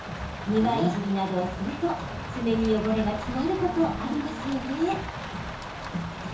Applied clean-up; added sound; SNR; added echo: none; Rain; 8 dB; reverberation time 0.7 s.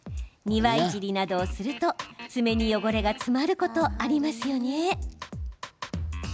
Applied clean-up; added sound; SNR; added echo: none; none; none; none.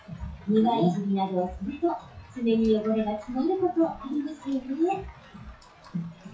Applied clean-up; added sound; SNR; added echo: classical method WPE with log-MMSE.